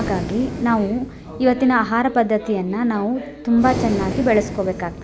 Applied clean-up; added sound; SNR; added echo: none; Breathing; 10 dB; none.